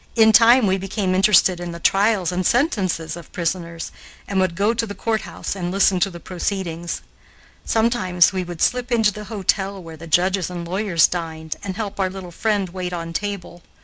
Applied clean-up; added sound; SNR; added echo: none; none; none; none.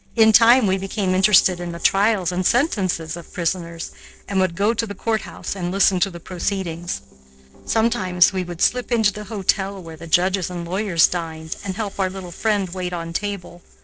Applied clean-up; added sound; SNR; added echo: neural separator model SepFormer DNS4.